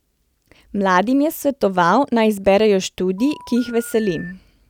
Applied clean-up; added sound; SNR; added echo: none; Telephone; 20 dB; none.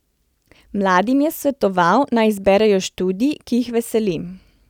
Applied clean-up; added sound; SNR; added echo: none; none; none; none.